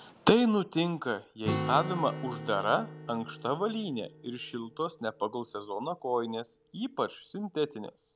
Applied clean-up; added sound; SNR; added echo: none; Acoustic guitar; 11 dB; none.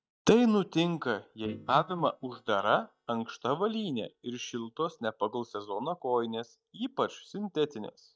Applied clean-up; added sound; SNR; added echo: neural mask model DeepFilterNet 3.